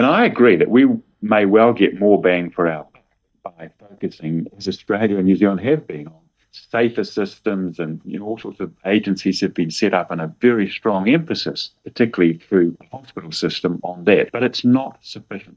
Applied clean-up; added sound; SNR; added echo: neural mask model DeepFilterNet 3.